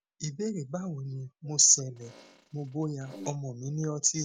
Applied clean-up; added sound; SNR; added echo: none; Fart; 18 dB; none.